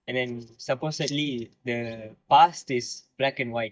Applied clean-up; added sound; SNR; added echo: neural mask model DeepFilterNet 3.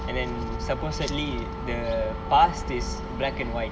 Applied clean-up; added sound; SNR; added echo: none; Wind instrument, woodwind instrument; 12 dB; reverberation time 2.8 s.